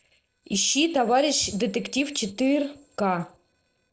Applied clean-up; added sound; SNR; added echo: neural separator model SepFormer DNS4.